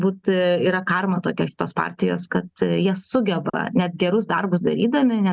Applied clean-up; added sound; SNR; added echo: none; none; none; none.